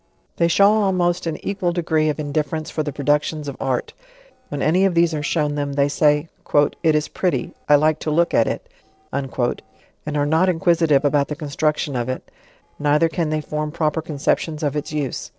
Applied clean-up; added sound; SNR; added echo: neural separator model SepFormer DNS4.